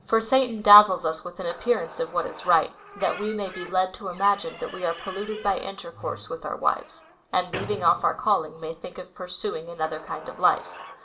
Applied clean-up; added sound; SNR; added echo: none; Squeak / Slam; 18 dB; reverberation time 0.8 s.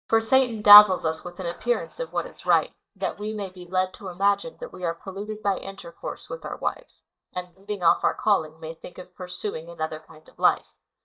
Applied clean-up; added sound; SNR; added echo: neural mask model DeepFilterNet 3.